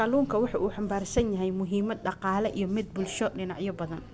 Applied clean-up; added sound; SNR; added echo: none; none; none; none.